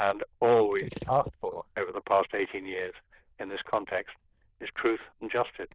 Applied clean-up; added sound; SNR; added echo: neural diffusion model UNIVERSE++.